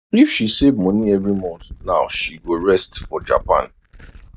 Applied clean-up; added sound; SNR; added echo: neural mask model DeepFilterNet 3.